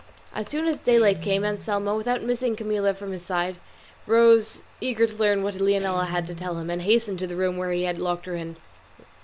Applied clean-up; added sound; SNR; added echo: none; Guitar; 18 dB; none.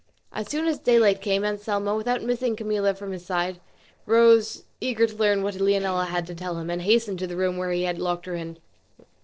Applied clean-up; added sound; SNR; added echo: neural separator model SepFormer DNS4.